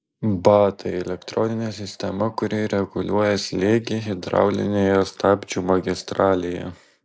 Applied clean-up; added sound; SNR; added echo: neural mask model Resemble Enhance denoiser.